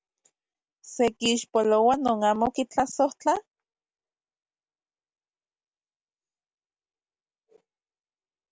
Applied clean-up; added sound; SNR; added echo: none; none; none; none.